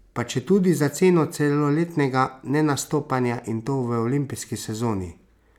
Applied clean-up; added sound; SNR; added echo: none; none; none; none.